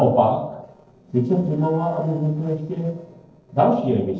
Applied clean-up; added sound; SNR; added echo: neural separator model SepFormer DNS4.